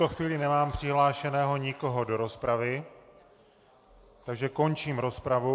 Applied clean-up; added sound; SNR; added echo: none; none; none; none.